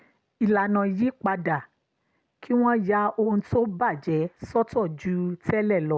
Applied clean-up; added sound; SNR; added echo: none; none; none; none.